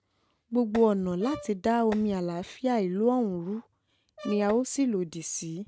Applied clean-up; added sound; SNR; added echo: neural mask model RNNoise.